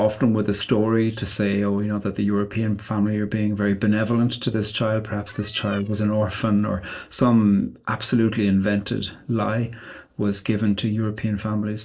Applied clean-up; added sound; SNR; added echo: neural separator model SepFormer DNS4.